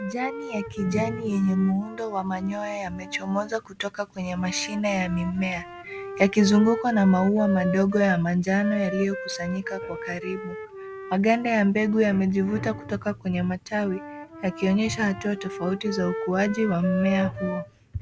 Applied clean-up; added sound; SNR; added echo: none; Wind instrument, woodwind instrument; 11 dB; none.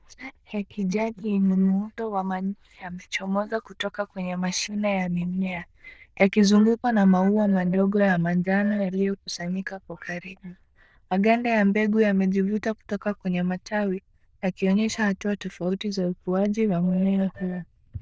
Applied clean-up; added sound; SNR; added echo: neural diffusion model UNIVERSE++.